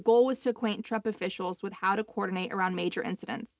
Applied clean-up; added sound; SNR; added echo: none; none; none; none.